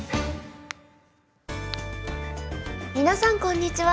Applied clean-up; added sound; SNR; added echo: none; Crack; 19 dB; none.